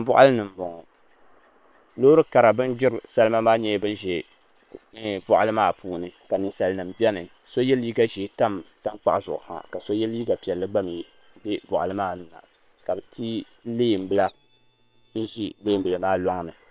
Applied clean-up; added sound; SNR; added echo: neural separator model SepFormer WHAM!.